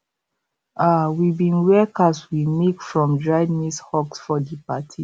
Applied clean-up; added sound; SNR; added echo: none; none; none; none.